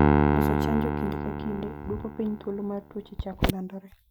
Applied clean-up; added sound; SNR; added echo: none; Piano; -5 dB; none.